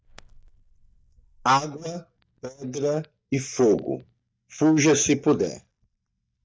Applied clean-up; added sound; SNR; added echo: neural mask model DeepFilterNet 3.